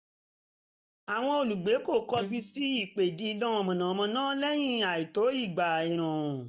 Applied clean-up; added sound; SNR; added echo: neural mask model DeepFilterNet 3.